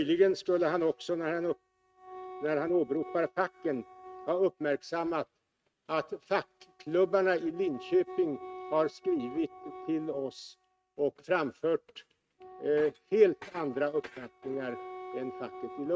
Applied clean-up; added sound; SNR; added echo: neural mask model RNNoise.